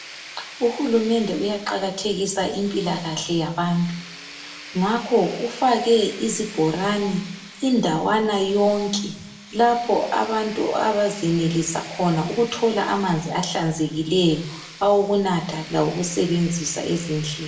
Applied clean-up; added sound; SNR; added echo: none; Tools; 18 dB; reverberation time 0.6 s.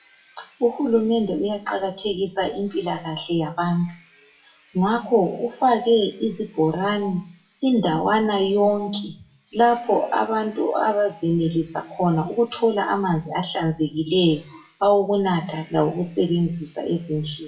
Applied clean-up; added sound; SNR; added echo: classical method WPE with log-MMSE.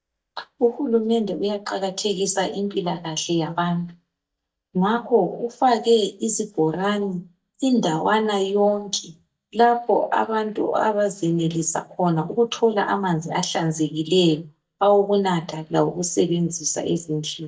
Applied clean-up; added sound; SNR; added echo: neural mask model DeepFilterNet 3.